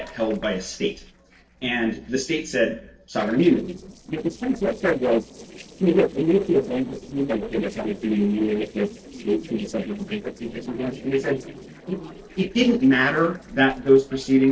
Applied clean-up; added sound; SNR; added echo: neural separator model SepFormer DNS4.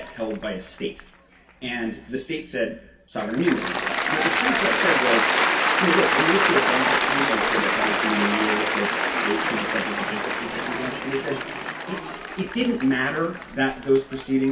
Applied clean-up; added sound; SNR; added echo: none; Applause / Cheering; -2 dB; reverberation time 0.2 s.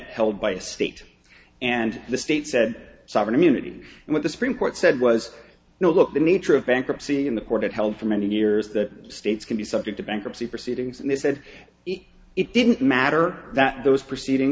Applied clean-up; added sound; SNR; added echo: none; none; none; none.